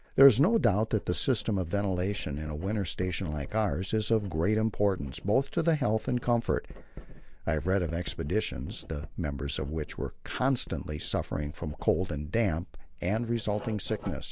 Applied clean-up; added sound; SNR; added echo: neural mask model Resemble Enhance denoiser.